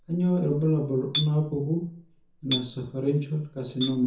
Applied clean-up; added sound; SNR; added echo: none; Chink, clink; 11 dB; reverberation time 0.6 s.